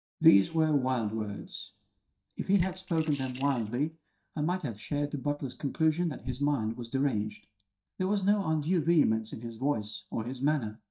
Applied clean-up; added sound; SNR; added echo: neural mask model DeepFilterNet 3.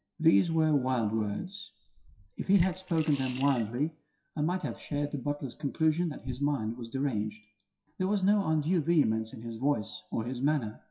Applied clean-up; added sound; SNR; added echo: classical method WPE with log-MMSE.